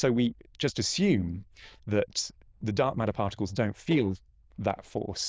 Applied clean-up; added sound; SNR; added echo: neural diffusion model UNIVERSE++.